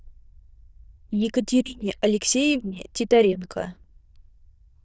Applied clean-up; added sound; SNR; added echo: neural diffusion model UNIVERSE++.